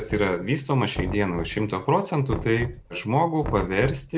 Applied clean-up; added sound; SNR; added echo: none; Knock; 11 dB; none.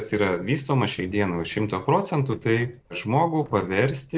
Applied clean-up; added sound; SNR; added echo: neural separator model SepFormer DNS4.